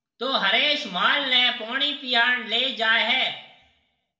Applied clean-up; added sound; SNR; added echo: none; none; none; reverberation time 0.6 s.